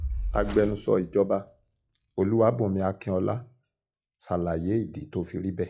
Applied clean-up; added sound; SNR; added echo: classical method log-MMSE.